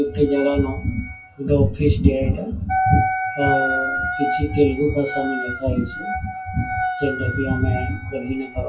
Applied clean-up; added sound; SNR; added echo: classical method WPE with log-MMSE.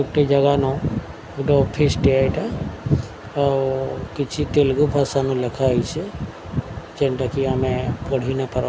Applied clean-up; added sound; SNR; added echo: none; none; none; none.